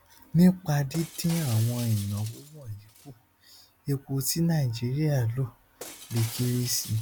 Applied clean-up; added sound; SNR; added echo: none; Shatter; 17 dB; none.